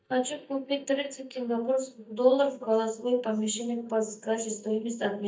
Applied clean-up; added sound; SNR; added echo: neural mask model DeepFilterNet 3.